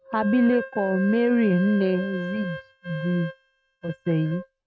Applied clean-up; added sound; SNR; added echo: neural mask model RNNoise.